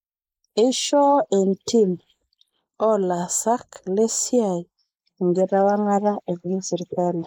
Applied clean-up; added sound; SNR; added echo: neural mask model Resemble Enhance denoiser.